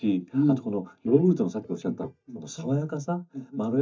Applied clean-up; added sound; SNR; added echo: neural mask model DeepFilterNet 3.